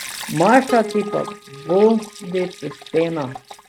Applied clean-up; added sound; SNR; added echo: neural mask model RNNoise.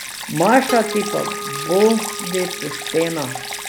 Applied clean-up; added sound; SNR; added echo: none; Harp + Stream; 7 dB; none.